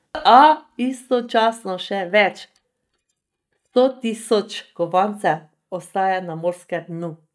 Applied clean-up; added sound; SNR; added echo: neural mask model DeepFilterNet 3.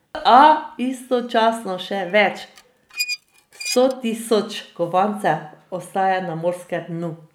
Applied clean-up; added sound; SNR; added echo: none; Squeak; 13 dB; none.